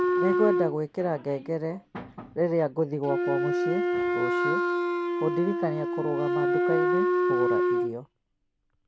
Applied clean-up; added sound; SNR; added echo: none; Wind instrument, woodwind instrument; -4 dB; none.